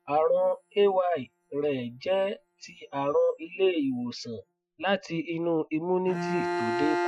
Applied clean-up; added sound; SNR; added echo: classical method Wiener filter.